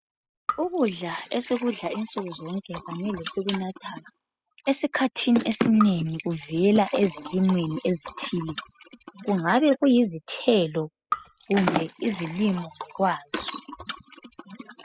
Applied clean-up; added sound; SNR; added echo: classical method spectral subtraction.